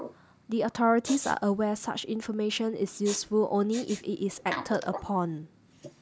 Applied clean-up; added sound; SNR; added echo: none; Respiratory sounds; 14 dB; none.